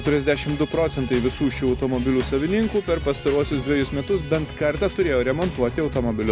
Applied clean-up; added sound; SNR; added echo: none; none; none; none.